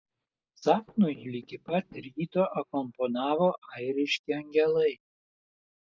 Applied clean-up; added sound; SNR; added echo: neural mask model DeepFilterNet 3.